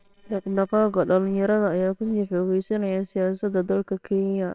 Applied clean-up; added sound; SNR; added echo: neural separator model SepFormer WHAMR!.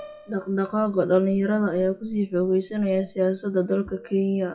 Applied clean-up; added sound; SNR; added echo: classical method WPE with log-MMSE.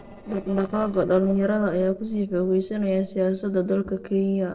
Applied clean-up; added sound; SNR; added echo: neural separator model SepFormer DNS4.